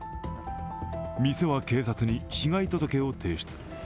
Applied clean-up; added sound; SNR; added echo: none; none; none; none.